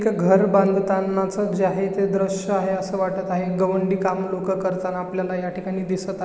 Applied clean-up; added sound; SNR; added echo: none; none; none; none.